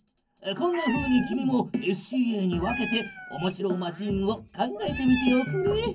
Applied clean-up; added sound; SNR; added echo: none; Meow; 12 dB; reverberation time 0.3 s.